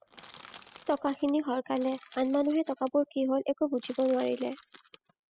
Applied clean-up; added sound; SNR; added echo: classical method spectral subtraction.